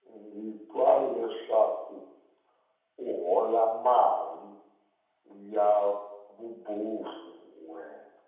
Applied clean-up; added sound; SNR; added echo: none; none; none; reverberation time 0.9 s.